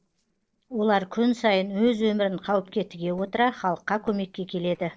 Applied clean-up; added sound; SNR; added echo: neural separator model SepFormer DNS4.